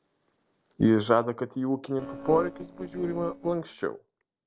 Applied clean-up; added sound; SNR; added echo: neural separator model SepFormer DNS4.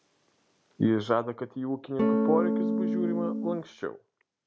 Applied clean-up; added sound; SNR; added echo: none; Electric guitar / Strum; -4 dB; none.